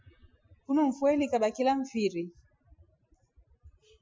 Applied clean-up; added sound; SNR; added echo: classical method Wiener filter.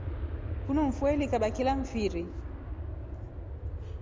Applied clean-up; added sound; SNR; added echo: none; Aircraft; 4 dB; none.